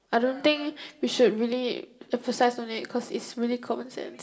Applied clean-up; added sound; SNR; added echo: none; none; none; reverberation time 0.5 s.